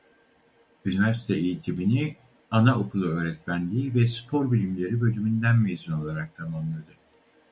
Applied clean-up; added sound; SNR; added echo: none; none; none; none.